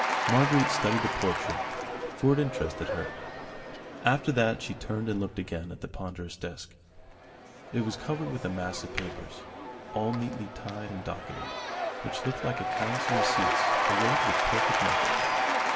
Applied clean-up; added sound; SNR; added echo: none; Applause / Crowd / Cheering; -1 dB; reverberation time 0.3 s.